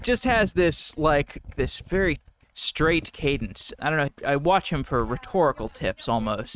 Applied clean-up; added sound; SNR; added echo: neural mask model RNNoise.